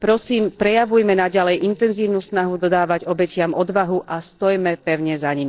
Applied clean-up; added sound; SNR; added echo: neural separator model SepFormer DNS4.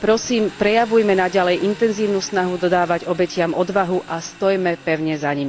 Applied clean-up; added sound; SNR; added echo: none; Engine; 20 dB; none.